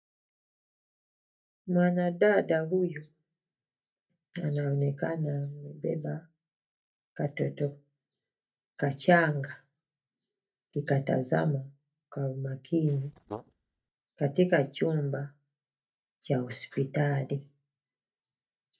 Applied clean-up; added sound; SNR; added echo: neural mask model DeepFilterNet 3.